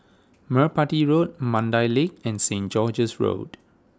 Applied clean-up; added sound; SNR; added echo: none; none; none; none.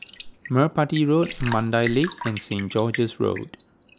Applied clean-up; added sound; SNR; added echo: none; Raindrop / Drip; 11 dB; none.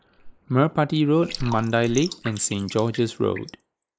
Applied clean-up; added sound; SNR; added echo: neural mask model Resemble Enhance denoiser.